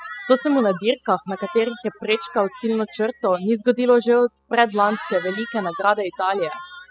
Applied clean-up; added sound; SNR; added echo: classical method spectral subtraction.